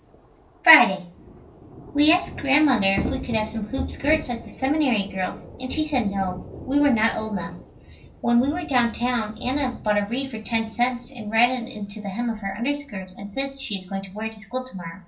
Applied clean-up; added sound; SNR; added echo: none; Thunder / Rain; 14 dB; reverberation time 0.3 s.